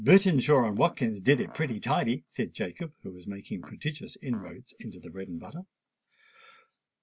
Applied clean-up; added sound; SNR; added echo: none; none; none; none.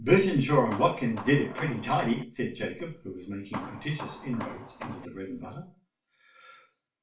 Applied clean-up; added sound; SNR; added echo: none; Hammer; 14 dB; reverberation time 0.4 s.